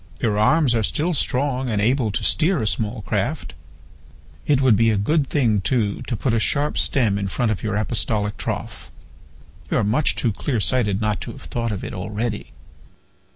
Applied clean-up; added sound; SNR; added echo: none; none; none; none.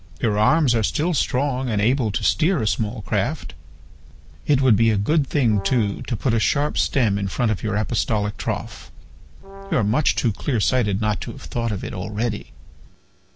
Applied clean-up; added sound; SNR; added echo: none; Brass instrument; 19 dB; none.